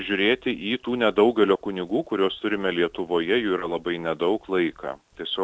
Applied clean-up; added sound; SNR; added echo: none; none; none; none.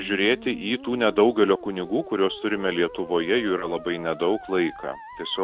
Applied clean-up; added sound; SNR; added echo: none; Musical instrument; 17 dB; none.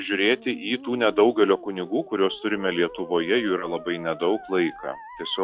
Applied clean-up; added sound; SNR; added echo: classical method log-MMSE.